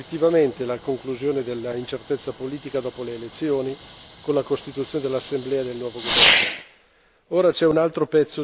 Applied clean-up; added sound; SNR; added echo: none; Fireworks; 2 dB; none.